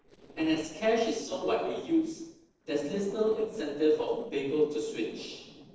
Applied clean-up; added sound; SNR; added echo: neural separator model SepFormer DNS4.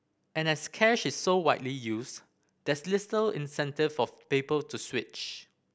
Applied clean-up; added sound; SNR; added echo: none; none; none; none.